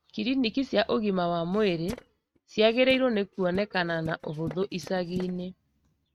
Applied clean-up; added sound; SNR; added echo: neural mask model RNNoise.